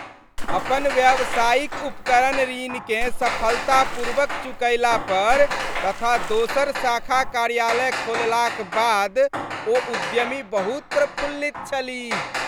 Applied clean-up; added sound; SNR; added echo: none; Water / Splash, splatter + Hammer; 5 dB; none.